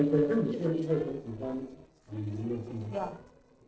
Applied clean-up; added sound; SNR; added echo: neural separator model SepFormer DNS4.